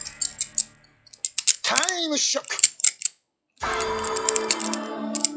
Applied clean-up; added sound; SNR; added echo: classical method log-MMSE.